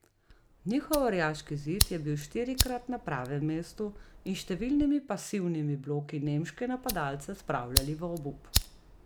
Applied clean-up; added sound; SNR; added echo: none; Fire; 4 dB; none.